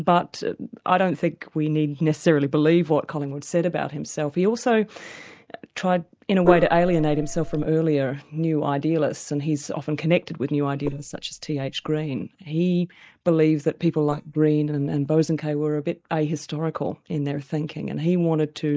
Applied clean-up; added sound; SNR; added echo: neural mask model DeepFilterNet 3.